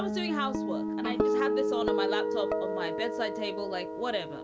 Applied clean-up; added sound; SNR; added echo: none; Guitar; -4 dB; none.